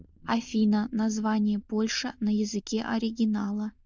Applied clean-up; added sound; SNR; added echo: neural diffusion model UNIVERSE++.